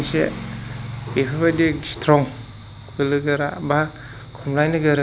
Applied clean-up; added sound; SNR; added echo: none; none; none; none.